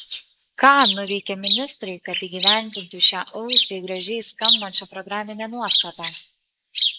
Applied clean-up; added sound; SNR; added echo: neural mask model Resemble Enhance denoiser.